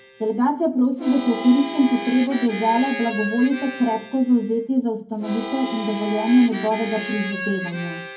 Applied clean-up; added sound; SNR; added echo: none; Harmonica; 11 dB; reverberation time 0.3 s.